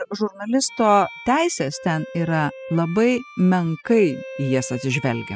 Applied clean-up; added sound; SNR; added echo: classical method spectral subtraction.